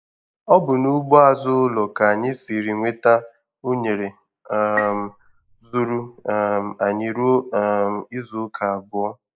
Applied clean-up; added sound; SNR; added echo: neural mask model Resemble Enhance denoiser.